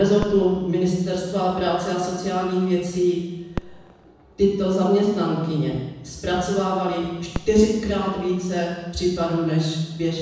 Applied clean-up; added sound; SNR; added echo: none; Fireworks; 18 dB; reverberation time 1.1 s.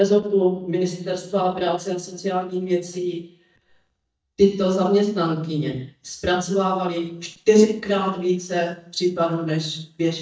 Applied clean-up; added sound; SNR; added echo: neural mask model DeepFilterNet 3.